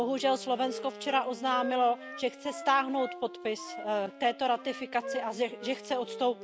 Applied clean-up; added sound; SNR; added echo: none; Wind instrument, woodwind instrument + Wind instrument, woodwind instrument; 12 dB; none.